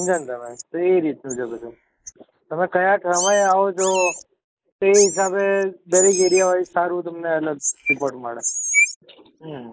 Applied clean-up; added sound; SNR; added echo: neural mask model Resemble Enhance denoiser.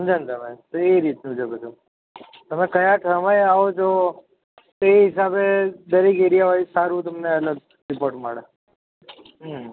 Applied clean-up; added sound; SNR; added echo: none; none; none; none.